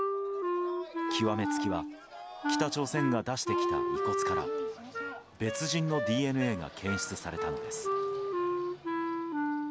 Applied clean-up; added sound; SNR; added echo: none; Wind instrument, woodwind instrument; -2 dB; none.